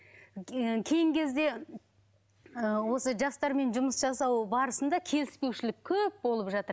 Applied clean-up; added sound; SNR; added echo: none; none; none; none.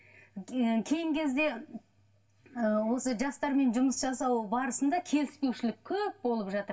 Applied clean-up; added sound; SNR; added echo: none; none; none; reverberation time 0.2 s.